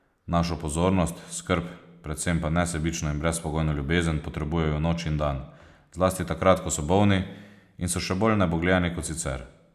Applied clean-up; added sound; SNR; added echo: none; none; none; none.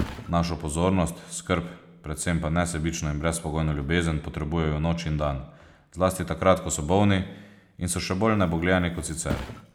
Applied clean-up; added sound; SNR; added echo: none; Thump, thud; 17 dB; none.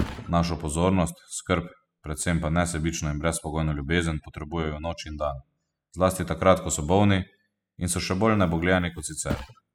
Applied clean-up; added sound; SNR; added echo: classical method spectral subtraction.